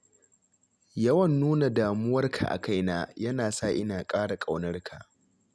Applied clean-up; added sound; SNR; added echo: none; none; none; none.